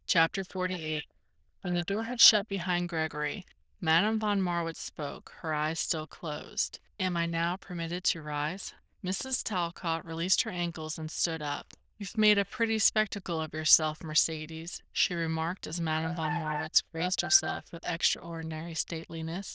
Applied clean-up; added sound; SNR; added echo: neural diffusion model UNIVERSE++.